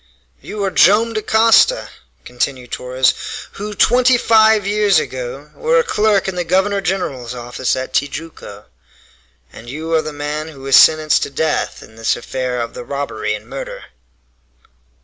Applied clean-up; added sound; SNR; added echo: none; none; none; none.